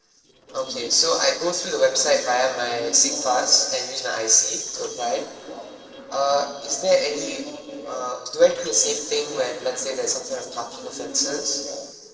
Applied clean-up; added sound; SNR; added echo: neural separator model SepFormer DNS4.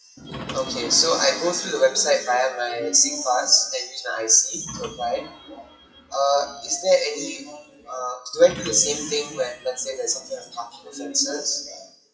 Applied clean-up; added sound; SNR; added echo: classical method WPE with log-MMSE.